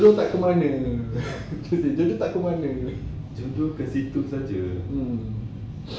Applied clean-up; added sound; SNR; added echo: none; none; none; none.